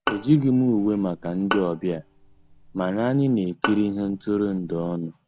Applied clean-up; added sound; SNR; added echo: none; Bowed string instrument; 11 dB; none.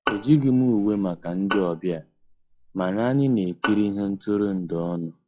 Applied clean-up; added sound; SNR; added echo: classical method log-MMSE.